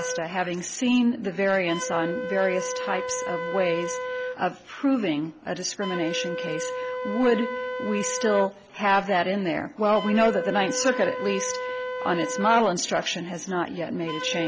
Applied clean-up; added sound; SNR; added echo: none; Wind instrument, woodwind instrument; 7 dB; none.